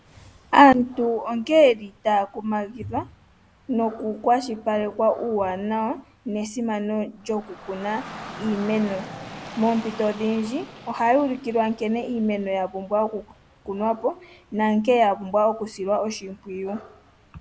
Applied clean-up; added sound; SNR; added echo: none; Rain / Dog; 20 dB; none.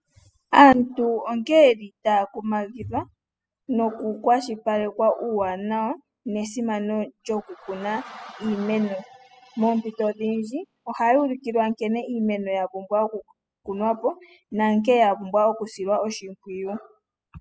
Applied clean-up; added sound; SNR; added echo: classical method spectral subtraction.